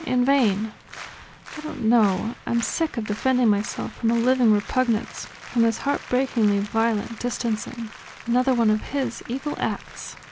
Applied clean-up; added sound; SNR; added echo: none; Applause; 18 dB; none.